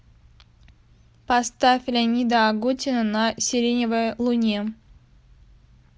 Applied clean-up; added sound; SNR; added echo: none; none; none; none.